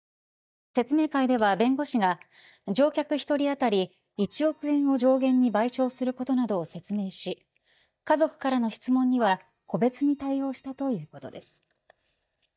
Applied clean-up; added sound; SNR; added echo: neural mask model DeepFilterNet 3.